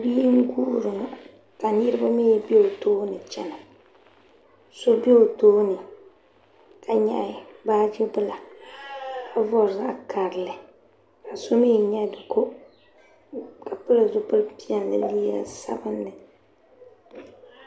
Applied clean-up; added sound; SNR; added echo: none; none; none; none.